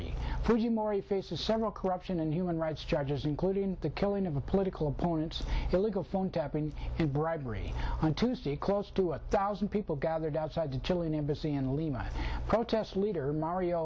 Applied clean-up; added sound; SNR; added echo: none; none; none; none.